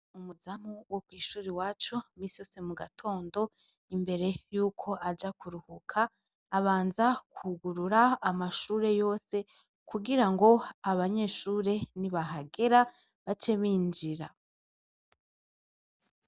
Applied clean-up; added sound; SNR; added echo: none; none; none; none.